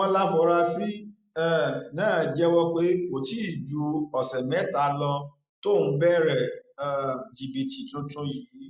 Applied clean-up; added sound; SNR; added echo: none; none; none; none.